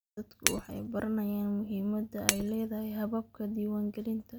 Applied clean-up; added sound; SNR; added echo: none; Shatter; 4 dB; none.